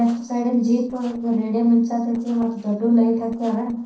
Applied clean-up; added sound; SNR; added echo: neural separator model SepFormer DNS4.